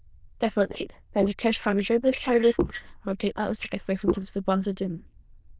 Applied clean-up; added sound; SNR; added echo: neural diffusion model UNIVERSE++.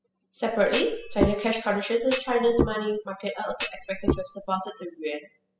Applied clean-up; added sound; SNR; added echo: classical method spectral subtraction.